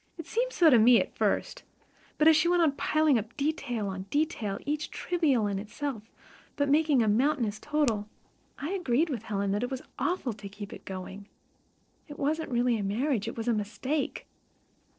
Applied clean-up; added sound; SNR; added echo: neural separator model SepFormer DNS4.